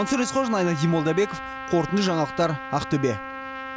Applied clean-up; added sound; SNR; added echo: none; Trumpet; 10 dB; none.